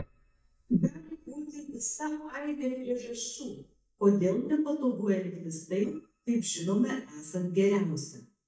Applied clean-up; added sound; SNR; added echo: neural mask model DeepFilterNet 3.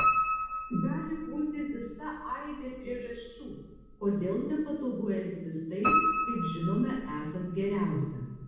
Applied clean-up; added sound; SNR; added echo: none; Piano; 2 dB; reverberation time 1.1 s.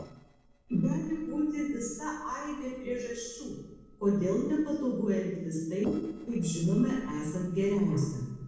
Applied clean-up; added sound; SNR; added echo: neural separator model SepFormer DNS4.